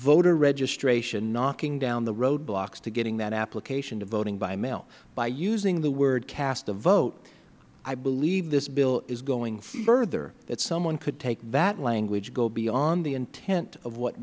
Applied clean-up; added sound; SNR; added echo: none; none; none; none.